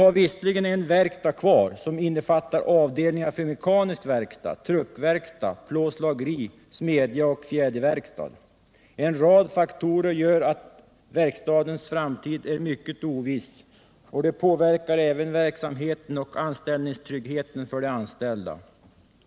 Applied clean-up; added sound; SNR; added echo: none; none; none; none.